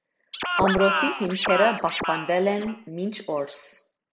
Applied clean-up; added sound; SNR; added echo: none; Scratching (performance technique); 2 dB; none.